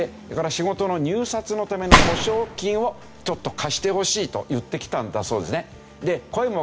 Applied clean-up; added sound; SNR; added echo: none; Gunshot, gunfire; -3 dB; none.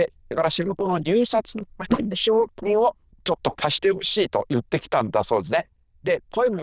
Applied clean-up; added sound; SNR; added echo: neural diffusion model UNIVERSE++.